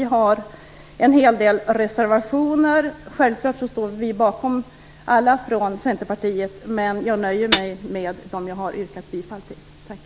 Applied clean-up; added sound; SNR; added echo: none; Hi-hat; 6 dB; none.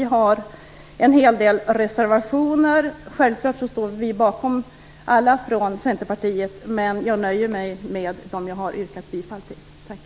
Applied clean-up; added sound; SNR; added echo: none; none; none; none.